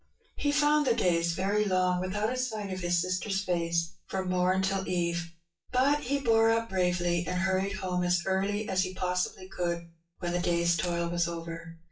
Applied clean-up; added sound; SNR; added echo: classical method WPE with log-MMSE.